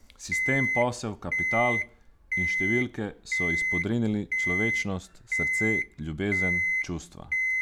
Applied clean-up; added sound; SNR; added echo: none; Alarm; -2 dB; none.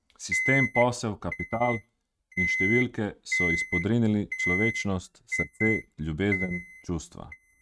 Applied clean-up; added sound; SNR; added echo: neural mask model RNNoise.